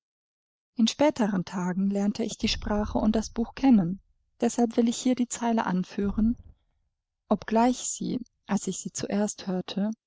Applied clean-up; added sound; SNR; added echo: neural mask model RNNoise.